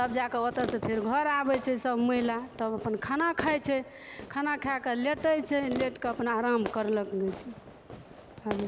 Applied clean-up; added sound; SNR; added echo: none; Fireworks; 13 dB; none.